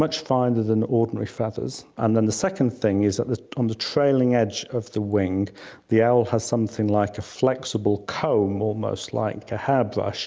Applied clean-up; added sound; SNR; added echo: none; none; none; none.